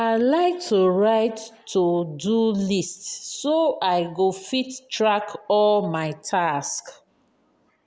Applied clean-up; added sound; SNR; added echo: none; none; none; none.